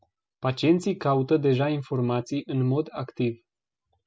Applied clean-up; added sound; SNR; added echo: none; none; none; none.